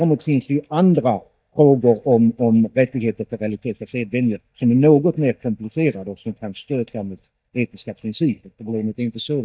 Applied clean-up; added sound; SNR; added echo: neural mask model DeepFilterNet 3.